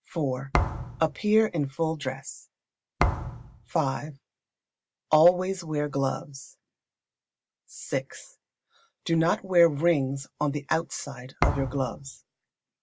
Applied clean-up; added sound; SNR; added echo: none; Thump, thud; 2 dB; none.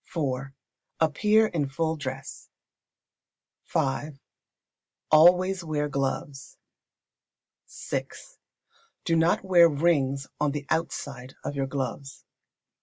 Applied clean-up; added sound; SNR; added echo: none; none; none; none.